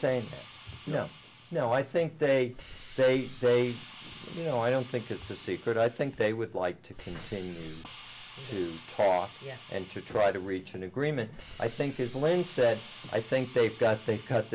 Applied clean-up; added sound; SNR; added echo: none; Hiss; 17 dB; none.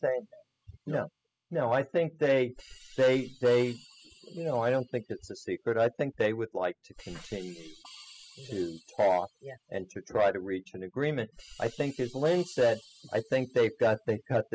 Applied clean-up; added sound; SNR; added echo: classical method spectral subtraction.